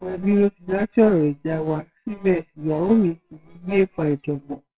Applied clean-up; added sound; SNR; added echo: neural separator model SepFormer WHAMR!.